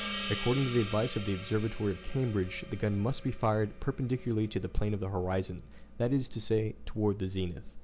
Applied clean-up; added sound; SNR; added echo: none; Gong; 14 dB; none.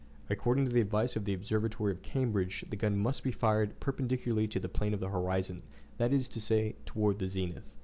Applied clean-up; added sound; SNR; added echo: none; none; none; none.